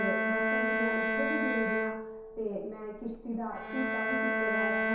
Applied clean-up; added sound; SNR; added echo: none; Bowed string instrument; -5 dB; reverberation time 0.7 s.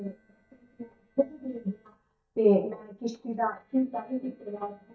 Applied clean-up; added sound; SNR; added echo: neural mask model DeepFilterNet 3.